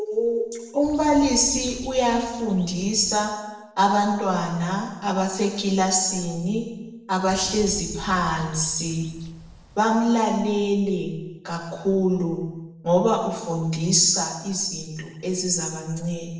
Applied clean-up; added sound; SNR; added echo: none; Bird; 17 dB; reverberation time 1.0 s.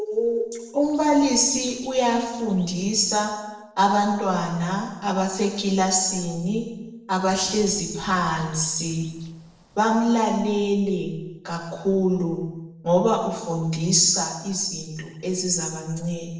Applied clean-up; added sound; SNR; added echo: neural separator model SepFormer DNS4.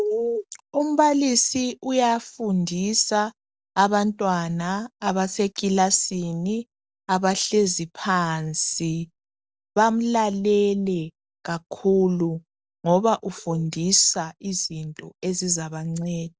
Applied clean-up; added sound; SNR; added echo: none; none; none; none.